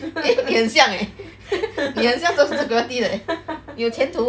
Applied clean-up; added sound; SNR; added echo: none; none; none; none.